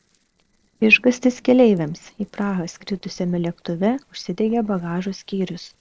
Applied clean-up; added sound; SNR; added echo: neural separator model SepFormer DNS4.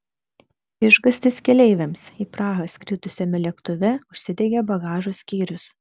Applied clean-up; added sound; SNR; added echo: none; none; none; none.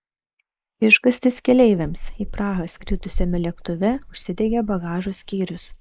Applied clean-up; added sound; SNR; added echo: neural mask model Resemble Enhance denoiser.